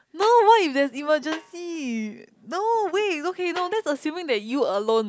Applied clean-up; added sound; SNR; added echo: none; Snare drum; 20 dB; none.